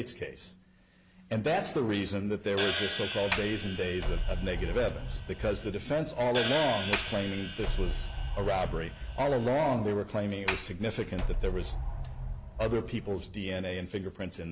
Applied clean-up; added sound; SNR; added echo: none; Sliding door + Hi-hat; 2 dB; none.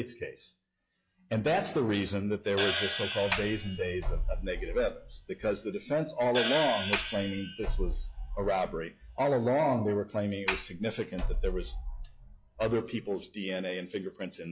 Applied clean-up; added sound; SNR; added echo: classical method log-MMSE.